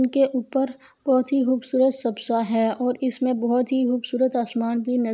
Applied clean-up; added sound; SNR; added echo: none; none; none; none.